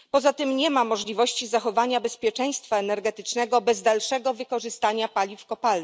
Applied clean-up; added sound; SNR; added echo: none; none; none; none.